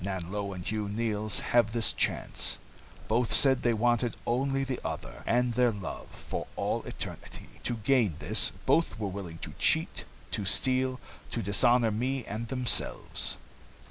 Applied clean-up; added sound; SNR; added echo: none; none; none; none.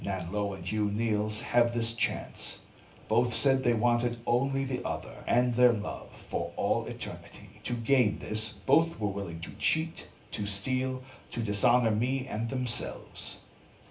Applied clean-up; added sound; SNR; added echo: none; none; none; reverberation time 0.3 s.